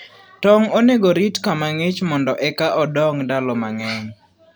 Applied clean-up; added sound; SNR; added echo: none; none; none; none.